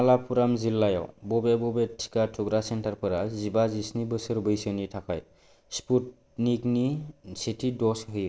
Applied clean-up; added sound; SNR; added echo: none; none; none; none.